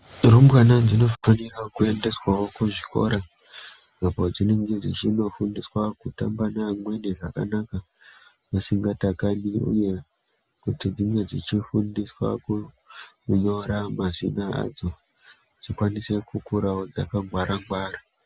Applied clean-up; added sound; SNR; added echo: none; none; none; none.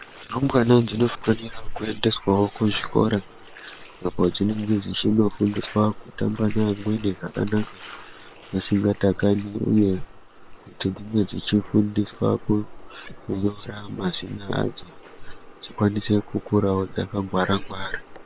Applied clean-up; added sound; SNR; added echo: neural separator model SepFormer WHAM!.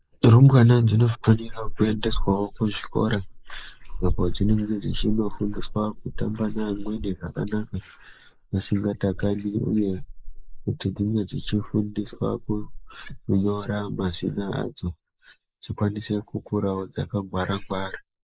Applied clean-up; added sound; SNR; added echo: neural mask model Resemble Enhance denoiser.